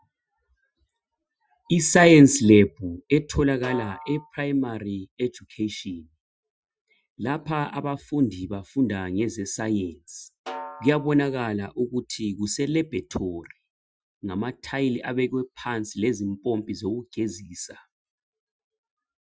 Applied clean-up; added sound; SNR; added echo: classical method Wiener filter.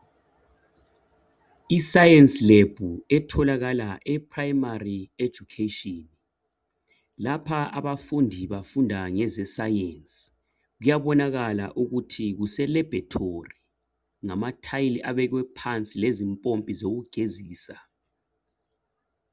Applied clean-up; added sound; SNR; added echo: none; none; none; none.